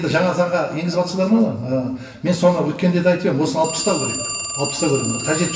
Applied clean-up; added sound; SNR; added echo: none; Telephone; 10 dB; reverberation time 1.0 s.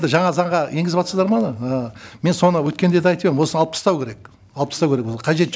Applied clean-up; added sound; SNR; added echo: none; none; none; none.